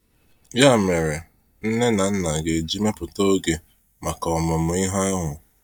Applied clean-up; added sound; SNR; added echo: neural mask model DeepFilterNet 3.